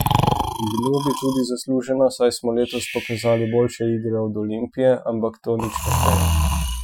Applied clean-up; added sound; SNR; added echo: classical method Wiener filter.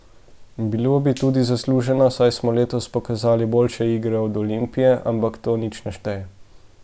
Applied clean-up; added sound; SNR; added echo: none; none; none; none.